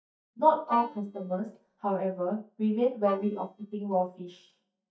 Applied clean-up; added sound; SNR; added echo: neural mask model DeepFilterNet 3.